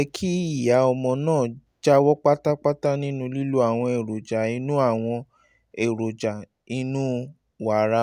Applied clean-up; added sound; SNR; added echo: none; none; none; none.